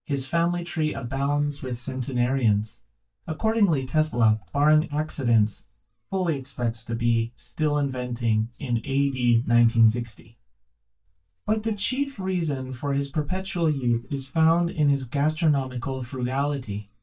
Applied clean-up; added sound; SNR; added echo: neural mask model DeepFilterNet 3.